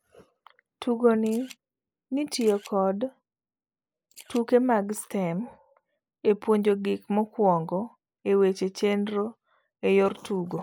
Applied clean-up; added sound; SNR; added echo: neural mask model Resemble Enhance denoiser.